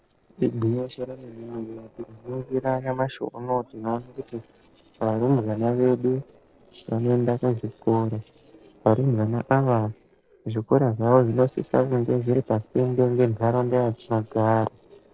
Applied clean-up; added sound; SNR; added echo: neural separator model SepFormer DNS4.